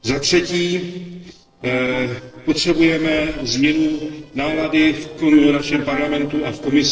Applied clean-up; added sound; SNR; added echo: neural separator model SepFormer DNS4.